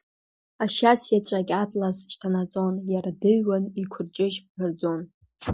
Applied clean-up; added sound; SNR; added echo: none; none; none; none.